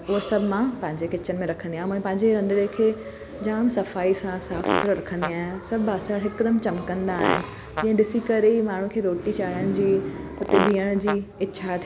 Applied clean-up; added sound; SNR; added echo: none; Fart; 5 dB; none.